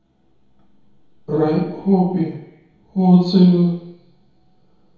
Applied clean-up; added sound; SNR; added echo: none; none; none; reverberation time 2.2 s.